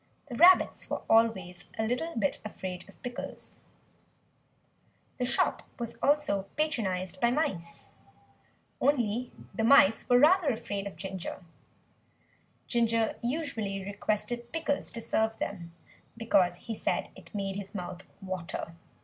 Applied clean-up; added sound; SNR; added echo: none; none; none; none.